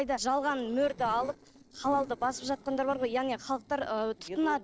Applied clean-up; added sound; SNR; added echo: neural separator model SepFormer DNS4.